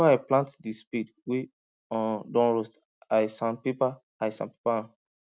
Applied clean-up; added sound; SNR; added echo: none; none; none; none.